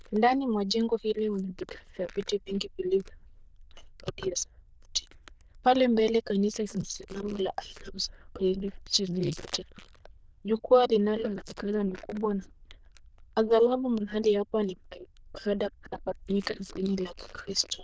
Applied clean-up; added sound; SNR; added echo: neural diffusion model UNIVERSE++.